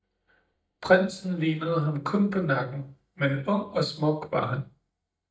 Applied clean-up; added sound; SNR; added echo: neural mask model DeepFilterNet 3.